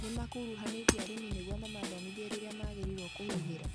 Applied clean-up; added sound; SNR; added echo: none; Hammer + Drum / Drum kit; -4 dB; none.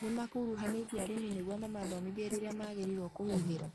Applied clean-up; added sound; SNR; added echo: neural mask model Resemble Enhance denoiser.